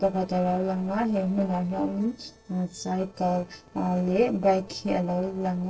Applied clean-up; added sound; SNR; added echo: neural separator model SepFormer DNS4.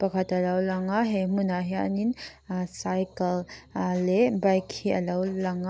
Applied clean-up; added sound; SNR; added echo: none; none; none; none.